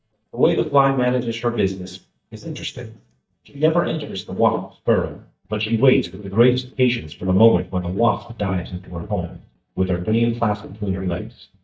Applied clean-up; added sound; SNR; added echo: neural mask model DeepFilterNet 3.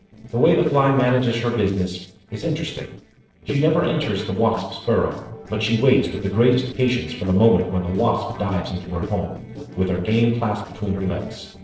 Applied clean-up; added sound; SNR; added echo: neural separator model SepFormer DNS4.